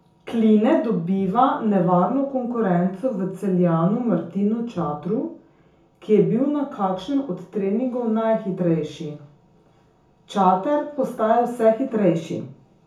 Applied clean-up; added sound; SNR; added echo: none; none; none; reverberation time 0.6 s.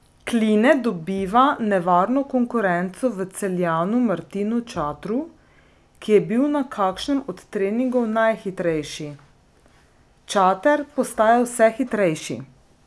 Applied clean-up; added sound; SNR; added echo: none; none; none; none.